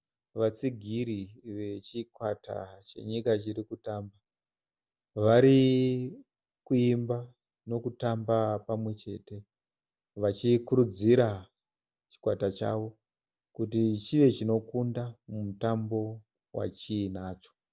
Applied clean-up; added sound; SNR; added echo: none; none; none; none.